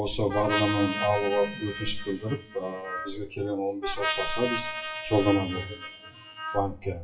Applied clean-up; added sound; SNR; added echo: classical method WPE with log-MMSE.